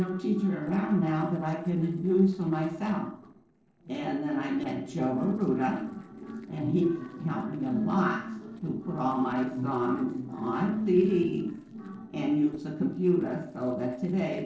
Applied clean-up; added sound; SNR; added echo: neural separator model SepFormer DNS4.